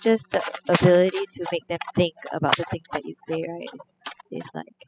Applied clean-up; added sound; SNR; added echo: classical method spectral subtraction.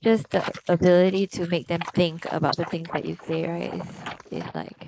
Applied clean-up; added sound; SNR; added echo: neural mask model Resemble Enhance denoiser.